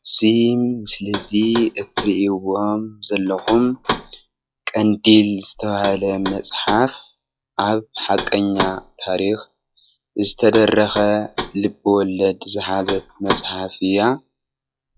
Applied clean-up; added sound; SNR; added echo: classical method log-MMSE.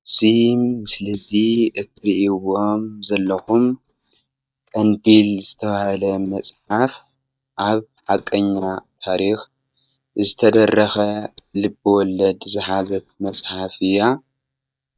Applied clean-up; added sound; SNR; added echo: neural mask model DeepFilterNet 3.